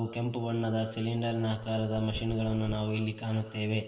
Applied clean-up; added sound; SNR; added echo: none; Dog; 16 dB; reverberation time 2.0 s.